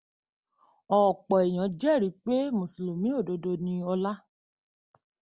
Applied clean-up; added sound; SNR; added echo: none; none; none; none.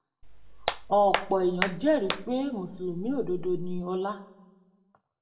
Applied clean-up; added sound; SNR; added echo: none; Hands; 6 dB; reverberation time 0.6 s.